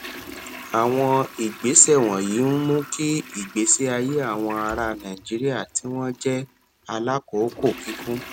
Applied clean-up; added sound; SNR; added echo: none; Toilet flush; 17 dB; none.